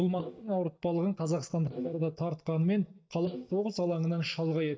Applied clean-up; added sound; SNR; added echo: neural mask model DeepFilterNet 3.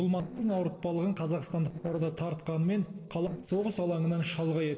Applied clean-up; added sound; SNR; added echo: neural separator model SepFormer DNS4.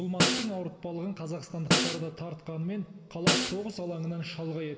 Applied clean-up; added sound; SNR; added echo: none; Snare drum; -3 dB; reverberation time 2.1 s.